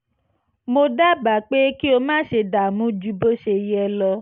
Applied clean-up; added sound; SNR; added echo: none; none; none; none.